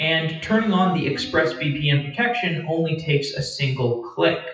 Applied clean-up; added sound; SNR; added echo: classical method WPE with log-MMSE.